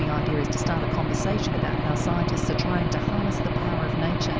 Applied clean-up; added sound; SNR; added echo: none; Engine / Aircraft; -4 dB; none.